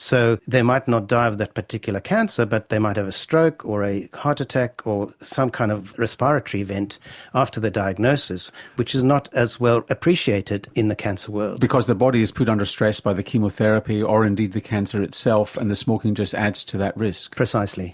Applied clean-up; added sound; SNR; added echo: none; none; none; none.